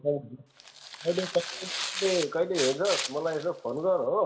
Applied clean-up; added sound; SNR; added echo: none; Tearing; 8 dB; reverberation time 0.7 s.